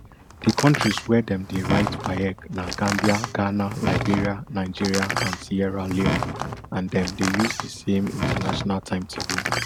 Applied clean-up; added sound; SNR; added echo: none; Door; 4 dB; none.